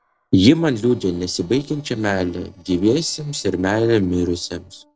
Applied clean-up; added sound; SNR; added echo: neural separator model SepFormer DNS4.